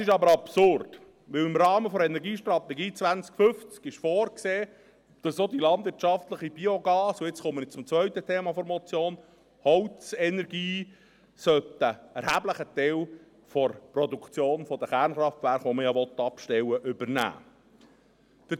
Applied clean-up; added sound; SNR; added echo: none; none; none; none.